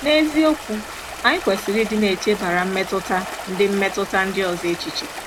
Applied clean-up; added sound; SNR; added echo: none; Stream; 11 dB; none.